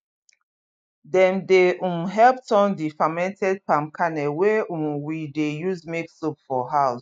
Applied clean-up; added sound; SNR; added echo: neural mask model Resemble Enhance denoiser.